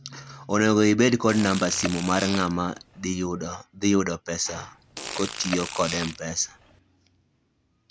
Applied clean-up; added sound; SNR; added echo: none; Fart; 10 dB; none.